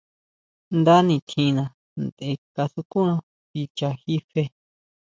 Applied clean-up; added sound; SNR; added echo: none; none; none; none.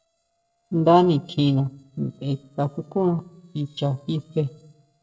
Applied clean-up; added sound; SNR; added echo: neural separator model SepFormer DNS4.